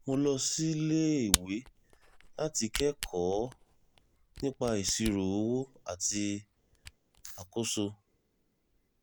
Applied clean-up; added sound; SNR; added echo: none; Camera; 9 dB; none.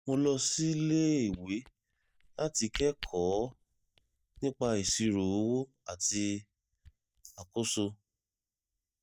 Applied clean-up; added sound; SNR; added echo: neural mask model DeepFilterNet 3.